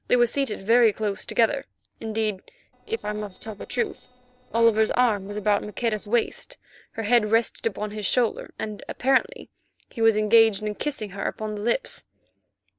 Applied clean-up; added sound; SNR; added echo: neural separator model SepFormer DNS4.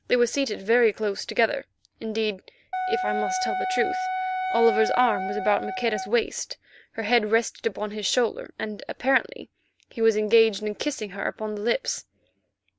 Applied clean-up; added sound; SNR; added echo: none; Wind instrument, woodwind instrument; 3 dB; none.